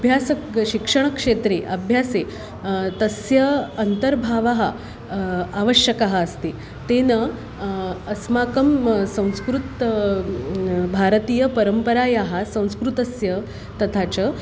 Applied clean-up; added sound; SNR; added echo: none; none; none; none.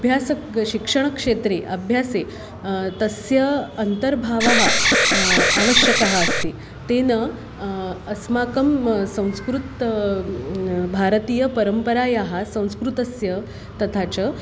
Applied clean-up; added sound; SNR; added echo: none; Alarm; -4 dB; none.